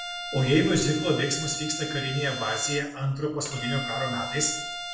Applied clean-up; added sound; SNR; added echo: none; Bowed string instrument; 8 dB; reverberation time 0.6 s.